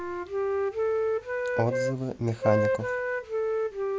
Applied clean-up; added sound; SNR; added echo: none; Wind instrument, woodwind instrument; -5 dB; none.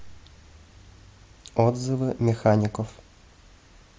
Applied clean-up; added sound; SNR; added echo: none; none; none; none.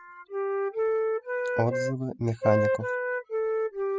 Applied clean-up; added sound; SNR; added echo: classical method spectral subtraction.